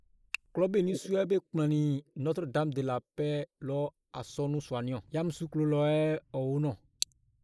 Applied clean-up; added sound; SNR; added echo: neural mask model Resemble Enhance denoiser.